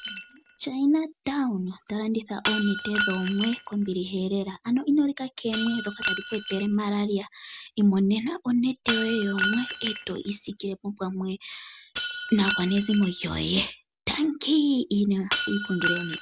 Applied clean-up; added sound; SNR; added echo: none; Shatter; 8 dB; none.